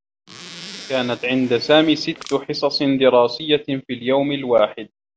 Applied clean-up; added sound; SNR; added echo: none; Crushing + Zipper (clothing); 19 dB; none.